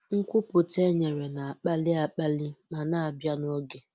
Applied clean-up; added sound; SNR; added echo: none; none; none; none.